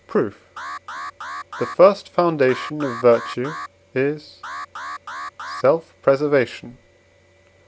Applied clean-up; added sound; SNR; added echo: none; Alarm; 12 dB; none.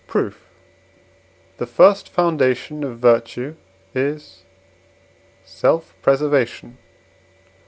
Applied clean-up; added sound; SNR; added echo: none; none; none; none.